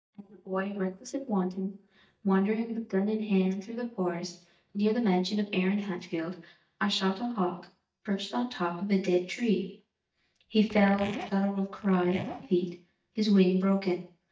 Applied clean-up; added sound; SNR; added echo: neural mask model DeepFilterNet 3.